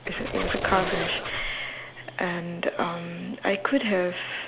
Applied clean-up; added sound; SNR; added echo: none; Squeak; 4 dB; none.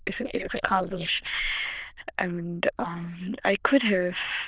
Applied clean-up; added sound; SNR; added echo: neural diffusion model UNIVERSE++.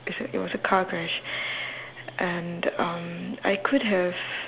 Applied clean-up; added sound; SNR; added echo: none; none; none; none.